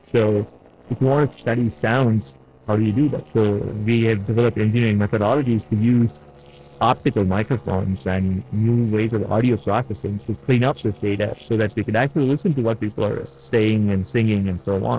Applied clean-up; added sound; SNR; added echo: neural separator model SepFormer DNS4.